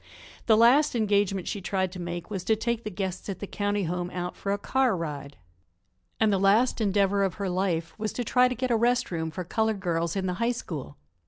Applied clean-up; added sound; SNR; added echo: none; none; none; none.